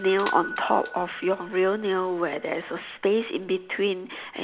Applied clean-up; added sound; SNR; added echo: none; Bell / Doorbell; 15 dB; none.